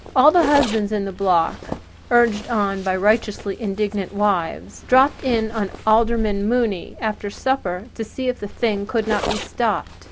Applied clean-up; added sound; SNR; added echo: none; Zipper (clothing); 12 dB; none.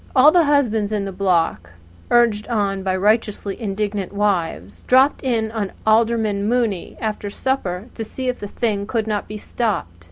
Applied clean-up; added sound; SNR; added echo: none; none; none; none.